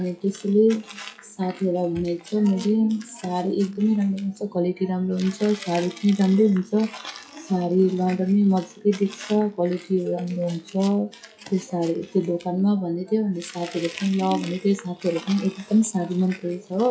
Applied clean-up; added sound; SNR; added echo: classical method WPE with log-MMSE.